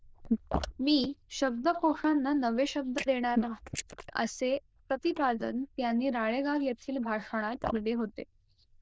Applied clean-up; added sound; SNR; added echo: neural diffusion model UNIVERSE++.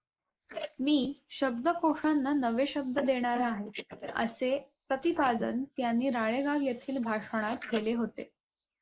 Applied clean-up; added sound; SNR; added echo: neural mask model Resemble Enhance denoiser.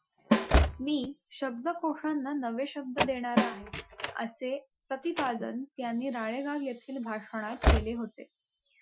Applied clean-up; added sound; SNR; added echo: classical method Wiener filter.